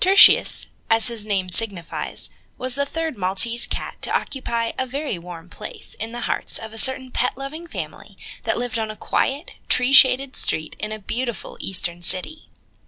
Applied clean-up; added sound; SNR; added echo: none; none; none; none.